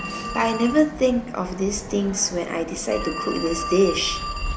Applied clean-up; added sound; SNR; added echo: none; Telephone; 8 dB; none.